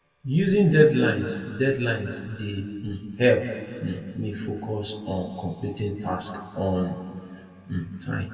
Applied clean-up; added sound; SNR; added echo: none; none; none; reverberation time 2.3 s.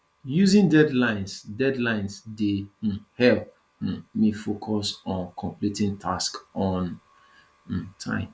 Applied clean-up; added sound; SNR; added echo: none; none; none; none.